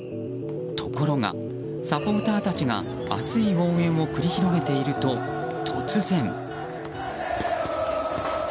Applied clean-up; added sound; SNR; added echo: none; none; none; none.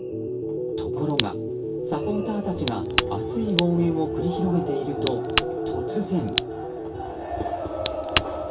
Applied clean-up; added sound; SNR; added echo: none; Crack; 6 dB; reverberation time 0.2 s.